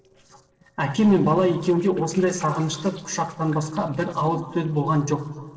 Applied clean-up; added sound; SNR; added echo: neural separator model SepFormer DNS4.